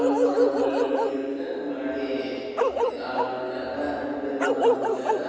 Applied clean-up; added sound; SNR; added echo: none; Bark; -1 dB; reverberation time 2.1 s.